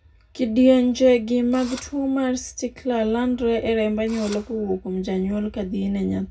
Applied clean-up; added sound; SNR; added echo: none; Engine / Drill; 20 dB; reverberation time 0.3 s.